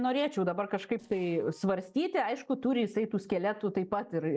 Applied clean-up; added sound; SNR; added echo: neural separator model SepFormer DNS4.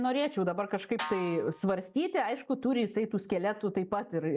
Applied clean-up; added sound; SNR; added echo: none; Snare drum; 13 dB; none.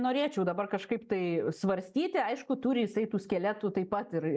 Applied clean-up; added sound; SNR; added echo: none; none; none; none.